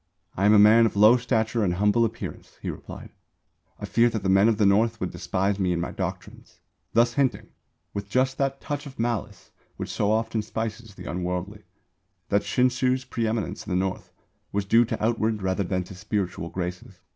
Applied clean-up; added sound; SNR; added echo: none; none; none; none.